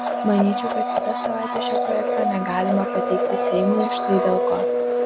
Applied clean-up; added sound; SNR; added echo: none; Domestic sounds, home sounds; -2 dB; none.